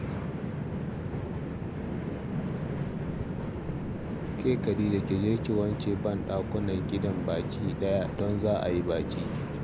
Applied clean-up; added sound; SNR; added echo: none; Train; 1 dB; none.